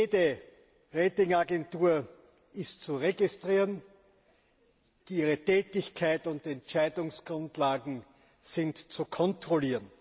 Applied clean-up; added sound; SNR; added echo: none; none; none; none.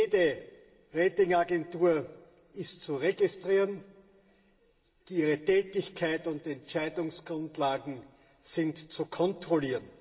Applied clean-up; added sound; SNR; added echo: none; none; none; reverberation time 1.1 s.